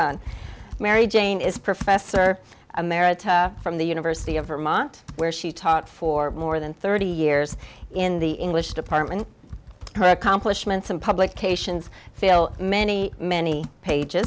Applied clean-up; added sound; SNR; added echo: none; Computer keyboard; 14 dB; none.